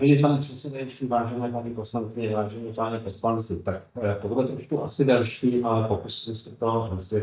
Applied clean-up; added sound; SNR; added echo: neural mask model DeepFilterNet 3.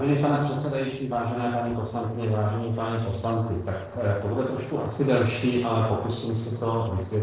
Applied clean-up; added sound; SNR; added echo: neural separator model SepFormer DNS4.